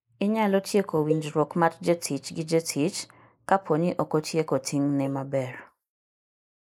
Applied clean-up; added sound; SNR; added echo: neural mask model Resemble Enhance denoiser.